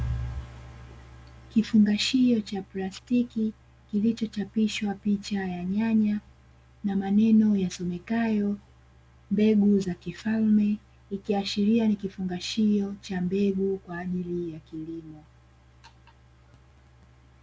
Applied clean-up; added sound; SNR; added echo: none; none; none; none.